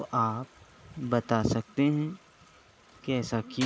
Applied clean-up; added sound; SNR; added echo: none; Toilet flush; 19 dB; none.